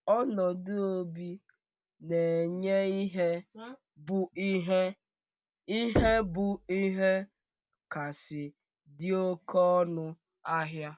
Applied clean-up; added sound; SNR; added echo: none; Knock; 6 dB; none.